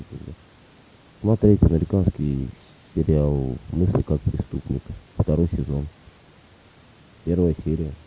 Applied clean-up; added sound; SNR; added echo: none; none; none; none.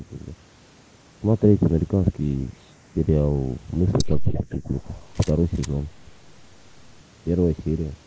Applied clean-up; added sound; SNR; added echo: neural mask model Resemble Enhance denoiser.